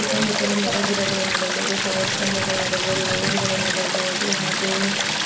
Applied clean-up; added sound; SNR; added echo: none; Stream; -2 dB; reverberation time 0.2 s.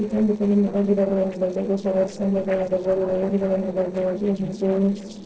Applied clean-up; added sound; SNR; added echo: neural separator model SepFormer DNS4.